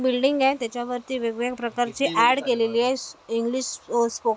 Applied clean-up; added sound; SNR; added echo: none; none; none; none.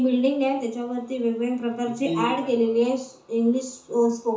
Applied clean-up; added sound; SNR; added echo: none; none; none; reverberation time 0.6 s.